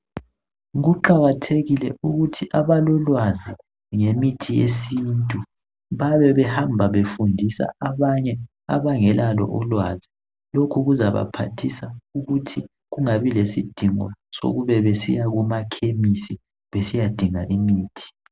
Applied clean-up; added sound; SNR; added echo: none; none; none; none.